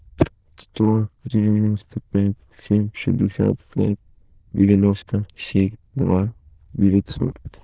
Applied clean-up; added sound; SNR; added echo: neural diffusion model UNIVERSE++.